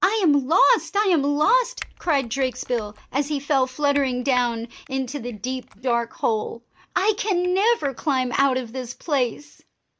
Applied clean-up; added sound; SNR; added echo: neural mask model DeepFilterNet 3.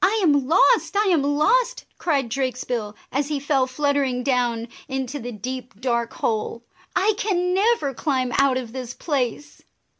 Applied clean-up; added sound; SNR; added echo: none; none; none; none.